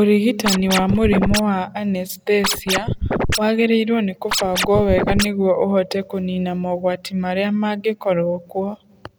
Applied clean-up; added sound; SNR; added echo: none; Scratching (performance technique); 2 dB; none.